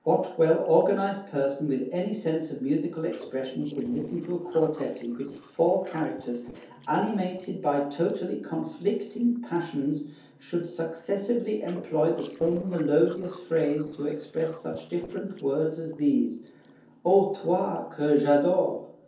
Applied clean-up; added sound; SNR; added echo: neural separator model SepFormer DNS4.